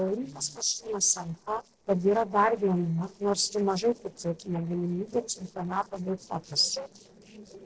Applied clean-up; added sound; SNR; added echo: neural separator model SepFormer DNS4.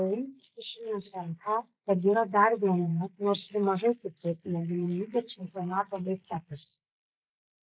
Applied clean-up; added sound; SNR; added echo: neural mask model Resemble Enhance denoiser.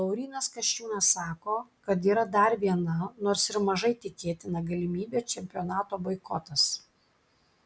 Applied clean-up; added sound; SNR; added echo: none; none; none; none.